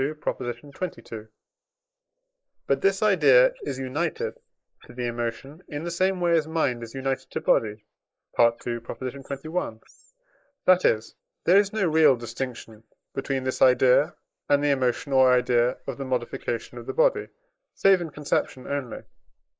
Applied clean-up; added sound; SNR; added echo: neural mask model Resemble Enhance denoiser.